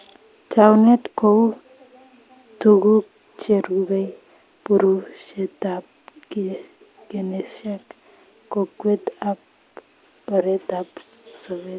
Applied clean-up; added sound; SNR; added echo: none; none; none; none.